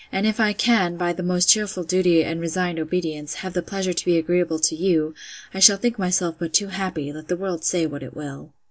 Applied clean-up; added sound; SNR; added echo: none; none; none; none.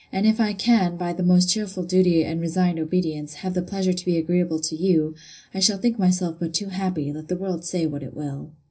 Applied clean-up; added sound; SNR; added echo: none; none; none; reverberation time 0.4 s.